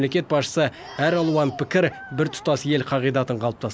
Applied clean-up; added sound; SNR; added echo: none; none; none; none.